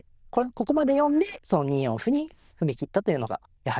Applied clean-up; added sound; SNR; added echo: neural diffusion model UNIVERSE++.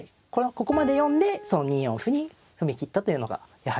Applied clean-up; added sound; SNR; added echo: none; Piano; 13 dB; none.